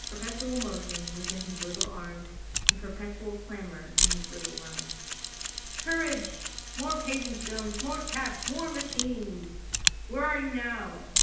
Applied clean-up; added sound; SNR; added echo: none; Mechanisms; -3 dB; reverberation time 0.8 s.